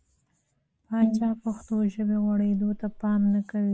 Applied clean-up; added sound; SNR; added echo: neural mask model Resemble Enhance denoiser.